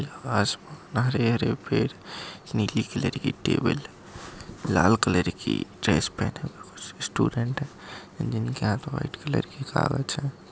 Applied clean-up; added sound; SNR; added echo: none; none; none; none.